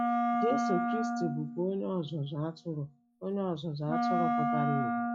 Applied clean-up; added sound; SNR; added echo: classical method log-MMSE.